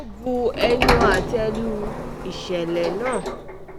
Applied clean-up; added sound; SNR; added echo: none; Sliding door; 1 dB; none.